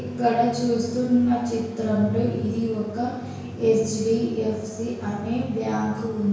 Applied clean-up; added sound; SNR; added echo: none; none; none; reverberation time 1.0 s.